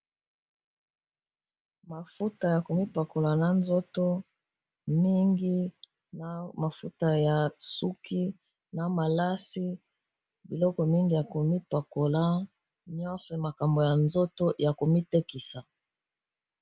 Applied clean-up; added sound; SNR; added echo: none; none; none; none.